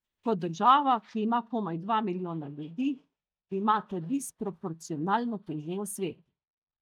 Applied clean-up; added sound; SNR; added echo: neural mask model DeepFilterNet 3.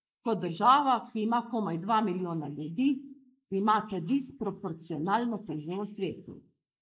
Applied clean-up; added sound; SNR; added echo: neural mask model Resemble Enhance denoiser.